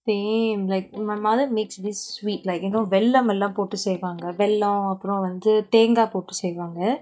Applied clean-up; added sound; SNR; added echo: neural mask model DeepFilterNet 3.